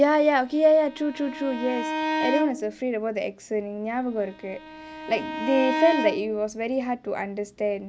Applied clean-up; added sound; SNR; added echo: none; Bowed string instrument; 7 dB; none.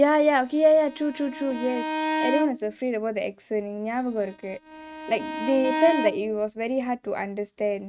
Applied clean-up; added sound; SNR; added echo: neural mask model RNNoise.